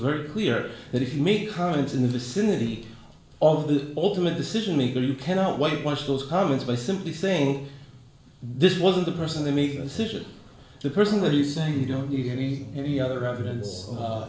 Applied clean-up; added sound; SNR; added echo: none; none; none; reverberation time 0.5 s.